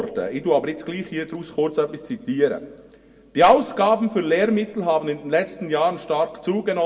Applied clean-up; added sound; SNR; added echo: none; Chime; 8 dB; reverberation time 1.0 s.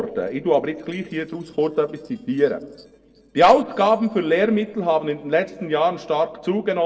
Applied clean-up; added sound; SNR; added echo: neural separator model SepFormer DNS4.